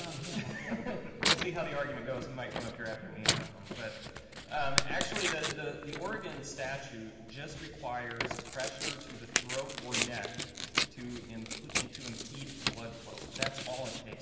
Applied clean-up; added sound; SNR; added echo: none; Tearing; -1 dB; reverberation time 1.7 s.